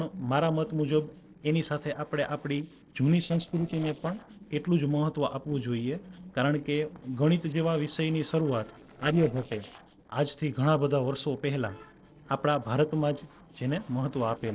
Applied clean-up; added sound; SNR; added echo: neural separator model SepFormer DNS4.